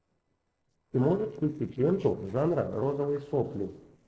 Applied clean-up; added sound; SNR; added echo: neural separator model SepFormer DNS4.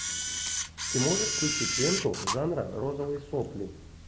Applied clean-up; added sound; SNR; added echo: none; Camera; 1 dB; none.